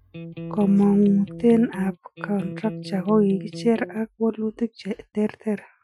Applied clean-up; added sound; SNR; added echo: classical method Wiener filter.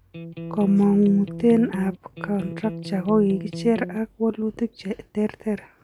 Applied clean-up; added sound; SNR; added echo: none; Electric guitar; 11 dB; none.